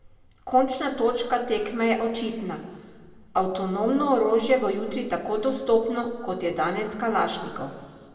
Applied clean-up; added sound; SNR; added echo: none; none; none; reverberation time 1.6 s.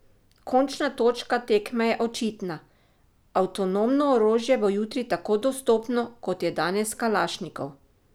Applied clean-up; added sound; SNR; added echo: none; none; none; none.